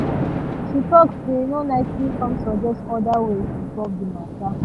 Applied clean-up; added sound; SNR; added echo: none; Thunder; 5 dB; none.